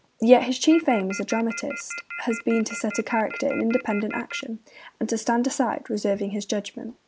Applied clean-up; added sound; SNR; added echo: none; Telephone; 12 dB; none.